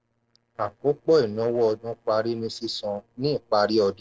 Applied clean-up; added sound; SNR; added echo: neural separator model SepFormer DNS4.